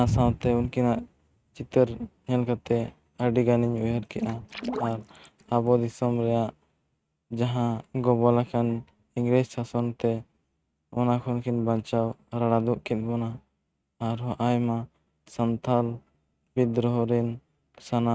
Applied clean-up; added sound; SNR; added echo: neural mask model RNNoise.